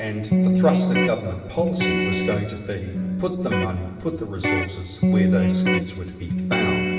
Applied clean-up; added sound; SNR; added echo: none; Electric guitar; -4 dB; reverberation time 2.0 s.